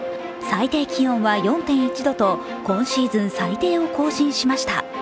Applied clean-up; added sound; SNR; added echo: none; none; none; none.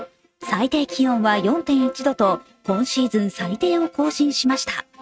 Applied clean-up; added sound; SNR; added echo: neural mask model RNNoise.